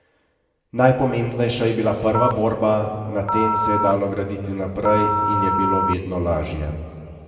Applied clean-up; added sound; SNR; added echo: none; Telephone; 2 dB; reverberation time 2.1 s.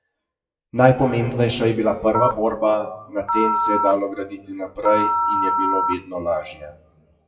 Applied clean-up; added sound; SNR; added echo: classical method WPE with log-MMSE.